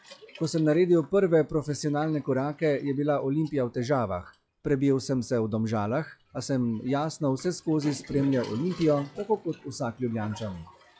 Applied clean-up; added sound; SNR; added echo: classical method log-MMSE.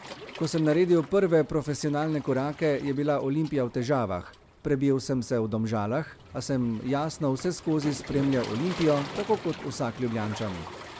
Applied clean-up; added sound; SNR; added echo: none; Waves, surf; 16 dB; none.